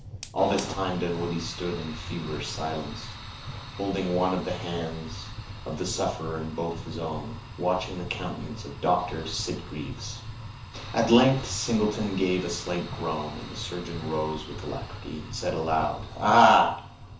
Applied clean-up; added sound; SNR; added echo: none; Fire; 11 dB; reverberation time 0.9 s.